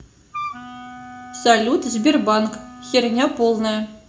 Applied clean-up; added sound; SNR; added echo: none; Wind instrument, woodwind instrument; 16 dB; reverberation time 0.3 s.